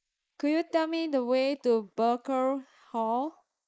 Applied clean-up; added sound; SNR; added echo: neural mask model Resemble Enhance denoiser.